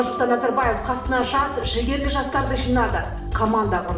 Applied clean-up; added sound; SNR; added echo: none; none; none; reverberation time 0.7 s.